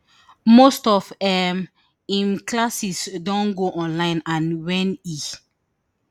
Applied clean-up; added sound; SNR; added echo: none; none; none; none.